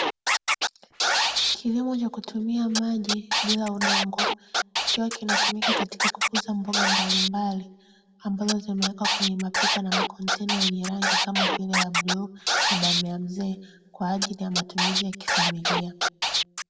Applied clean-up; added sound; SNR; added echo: none; Scratching (performance technique); -3 dB; reverberation time 1.0 s.